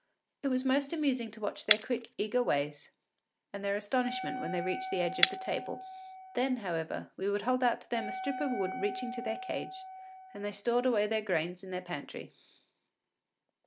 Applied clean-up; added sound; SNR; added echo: none; Shatter + Wind instrument, woodwind instrument; 5 dB; none.